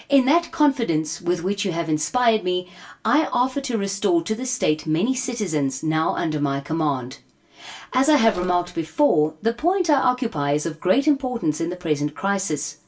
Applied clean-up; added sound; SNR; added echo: none; Mechanisms; 18 dB; reverberation time 0.2 s.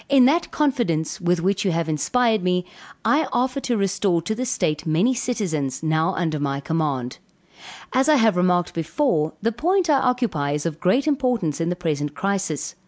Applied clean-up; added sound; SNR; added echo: none; none; none; none.